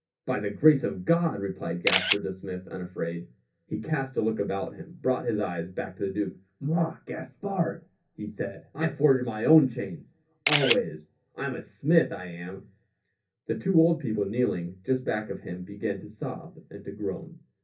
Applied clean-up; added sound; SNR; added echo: none; Camera; -3 dB; reverberation time 0.3 s.